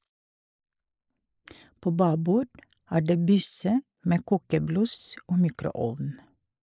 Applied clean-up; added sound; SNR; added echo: neural mask model Resemble Enhance denoiser.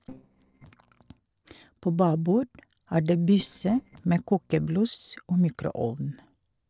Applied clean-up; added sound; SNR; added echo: neural separator model SepFormer DNS4.